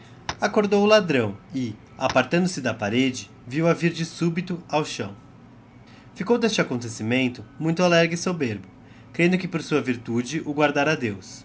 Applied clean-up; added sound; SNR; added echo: none; Tap; 13 dB; none.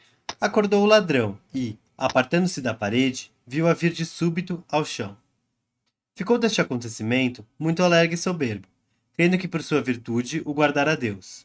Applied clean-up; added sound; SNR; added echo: neural mask model RNNoise.